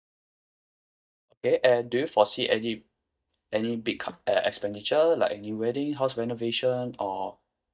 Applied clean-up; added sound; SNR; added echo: neural mask model DeepFilterNet 3.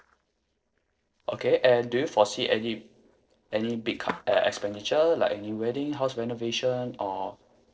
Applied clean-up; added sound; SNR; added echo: neural separator model SepFormer DNS4.